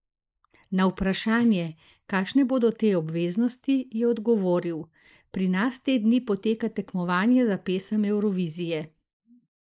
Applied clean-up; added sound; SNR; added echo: neural mask model Resemble Enhance denoiser.